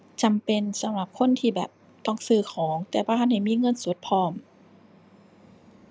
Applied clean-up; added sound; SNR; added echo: none; none; none; none.